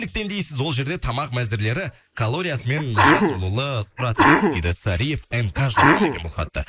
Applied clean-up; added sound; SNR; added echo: neural mask model Resemble Enhance denoiser.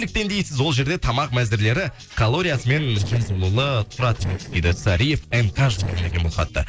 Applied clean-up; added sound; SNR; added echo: neural separator model SepFormer DNS4.